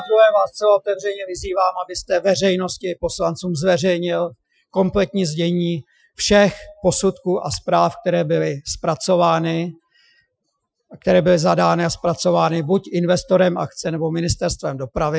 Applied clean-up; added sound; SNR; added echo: classical method Wiener filter.